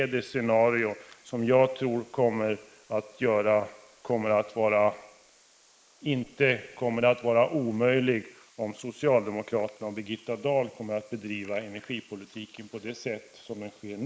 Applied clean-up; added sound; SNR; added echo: neural mask model Resemble Enhance denoiser.